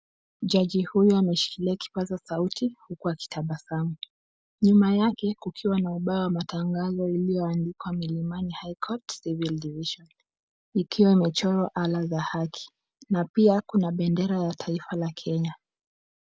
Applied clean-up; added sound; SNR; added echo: none; none; none; none.